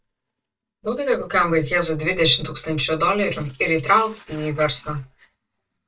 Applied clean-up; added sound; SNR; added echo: neural mask model DeepFilterNet 3.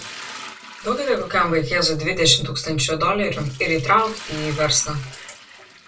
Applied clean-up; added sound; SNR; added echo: none; Liquid; 17 dB; reverberation time 0.2 s.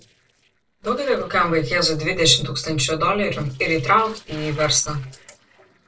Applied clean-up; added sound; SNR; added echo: neural separator model SepFormer DNS4.